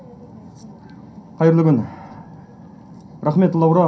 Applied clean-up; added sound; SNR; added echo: none; none; none; reverberation time 0.3 s.